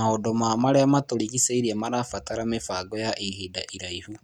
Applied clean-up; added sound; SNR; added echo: none; none; none; none.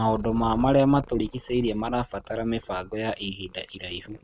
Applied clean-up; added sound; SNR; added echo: neural mask model RNNoise.